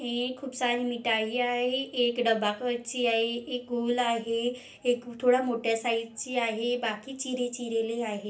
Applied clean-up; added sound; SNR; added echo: none; none; none; reverberation time 0.3 s.